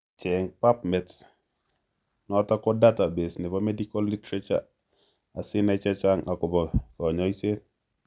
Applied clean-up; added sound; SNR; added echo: none; none; none; none.